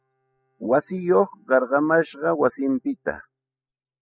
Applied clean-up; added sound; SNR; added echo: classical method spectral subtraction.